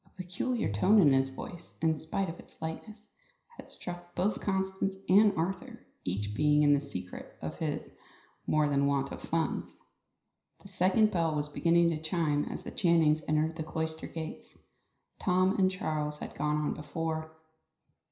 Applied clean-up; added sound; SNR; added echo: none; Piano; 11 dB; reverberation time 0.5 s.